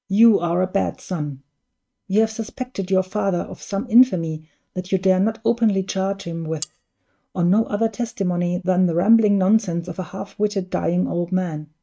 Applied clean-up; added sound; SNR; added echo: neural mask model RNNoise.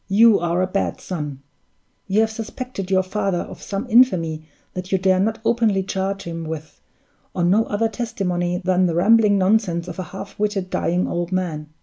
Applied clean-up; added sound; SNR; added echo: none; none; none; none.